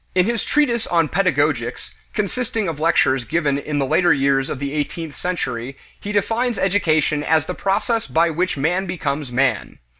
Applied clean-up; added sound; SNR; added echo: none; none; none; none.